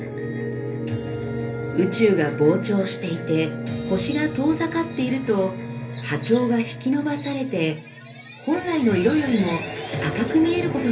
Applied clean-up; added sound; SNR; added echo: none; Chirp, tweet; 20 dB; reverberation time 0.3 s.